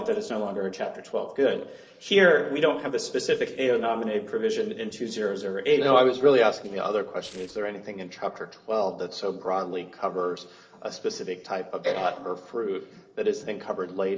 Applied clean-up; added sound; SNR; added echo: neural separator model SepFormer DNS4.